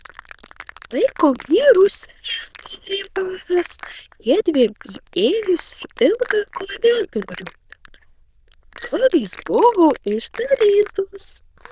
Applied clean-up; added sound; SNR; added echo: neural diffusion model UNIVERSE++.